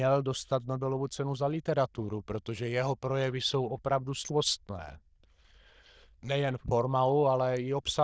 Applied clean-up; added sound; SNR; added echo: neural diffusion model UNIVERSE++.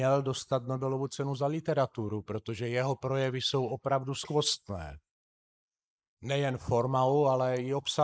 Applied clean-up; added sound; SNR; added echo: neural mask model Resemble Enhance denoiser.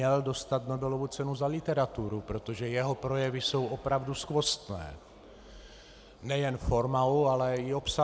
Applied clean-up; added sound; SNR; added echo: none; none; none; none.